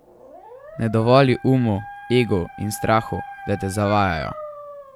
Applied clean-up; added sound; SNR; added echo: none; Dog; 16 dB; none.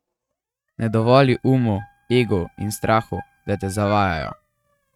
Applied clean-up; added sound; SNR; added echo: neural mask model RNNoise.